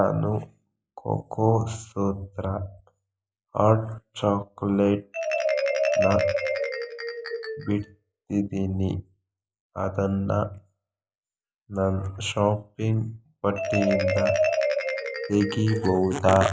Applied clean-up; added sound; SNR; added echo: classical method log-MMSE.